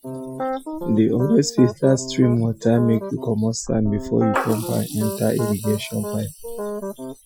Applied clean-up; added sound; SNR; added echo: classical method Wiener filter.